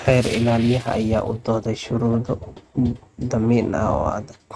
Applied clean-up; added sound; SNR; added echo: neural mask model RNNoise.